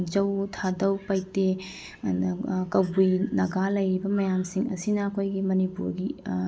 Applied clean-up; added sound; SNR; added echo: none; none; none; none.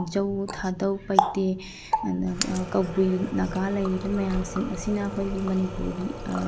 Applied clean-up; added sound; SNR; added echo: none; Water tap, faucet; 5 dB; none.